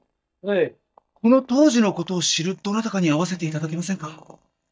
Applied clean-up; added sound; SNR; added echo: neural mask model DeepFilterNet 3.